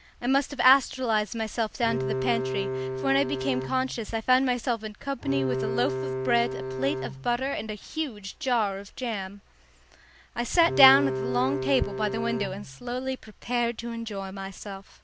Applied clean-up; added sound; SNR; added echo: none; Bowed string instrument; 3 dB; none.